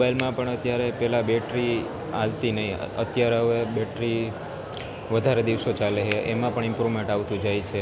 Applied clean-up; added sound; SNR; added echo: none; Finger snapping; 12 dB; none.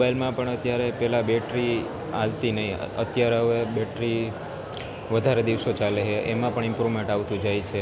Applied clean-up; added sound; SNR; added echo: none; none; none; none.